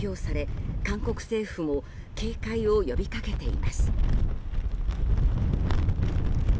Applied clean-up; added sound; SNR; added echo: none; none; none; none.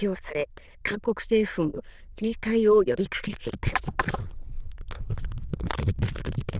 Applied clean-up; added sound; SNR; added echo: neural diffusion model UNIVERSE++.